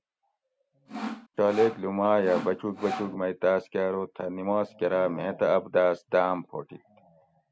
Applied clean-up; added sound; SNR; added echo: none; Sawing; 9 dB; none.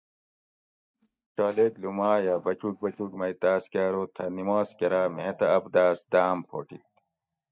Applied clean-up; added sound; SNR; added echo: neural mask model DeepFilterNet 3.